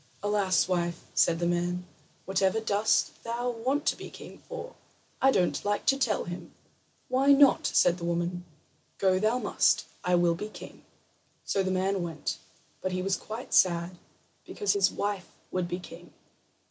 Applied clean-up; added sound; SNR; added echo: none; none; none; none.